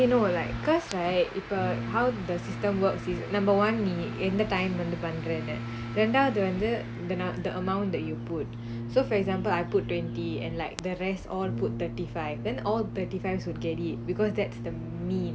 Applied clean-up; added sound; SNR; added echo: none; Brass instrument; 8 dB; none.